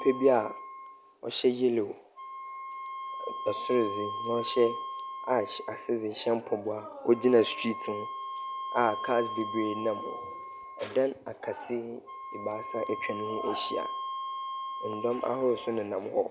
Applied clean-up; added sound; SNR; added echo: none; Wind instrument, woodwind instrument; 8 dB; none.